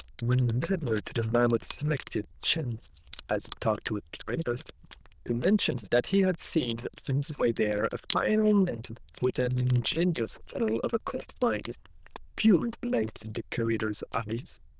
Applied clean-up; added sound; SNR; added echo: neural diffusion model UNIVERSE++.